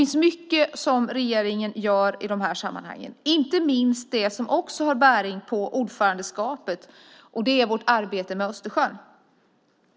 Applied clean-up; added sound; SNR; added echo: none; none; none; none.